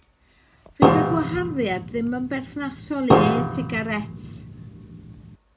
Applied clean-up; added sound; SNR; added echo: none; Piano; -4 dB; none.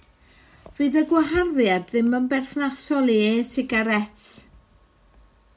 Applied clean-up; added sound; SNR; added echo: none; none; none; none.